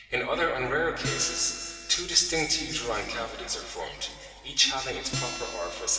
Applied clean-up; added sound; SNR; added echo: none; Acoustic guitar; 12 dB; reverberation time 2.8 s.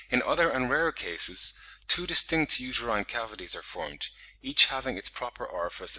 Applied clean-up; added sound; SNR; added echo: none; none; none; none.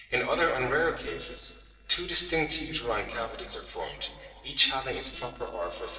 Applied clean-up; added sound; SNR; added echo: neural separator model SepFormer DNS4.